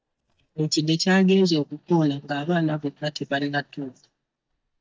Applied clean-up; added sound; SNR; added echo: neural mask model DeepFilterNet 3.